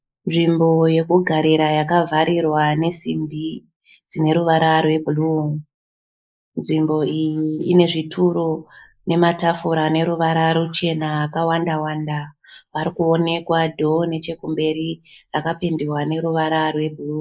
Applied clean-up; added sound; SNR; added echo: neural mask model Resemble Enhance denoiser.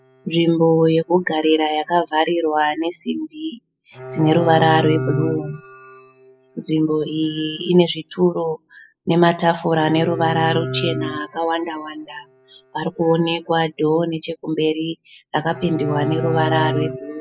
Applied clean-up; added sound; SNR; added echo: classical method spectral subtraction.